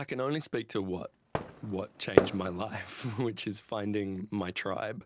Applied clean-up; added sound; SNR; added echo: none; Fireworks; -1 dB; none.